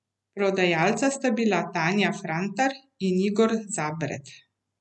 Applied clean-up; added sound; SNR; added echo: none; none; none; none.